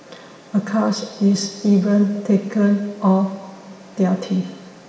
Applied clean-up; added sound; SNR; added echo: none; none; none; reverberation time 2.0 s.